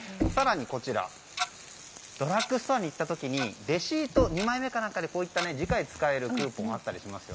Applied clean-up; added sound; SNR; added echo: none; Knock + Tick-tock; 7 dB; none.